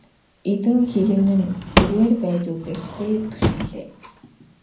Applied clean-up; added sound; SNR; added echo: none; Drawer open or close / Wood; 5 dB; reverberation time 0.6 s.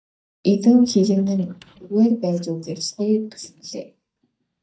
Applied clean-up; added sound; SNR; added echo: neural mask model DeepFilterNet 3.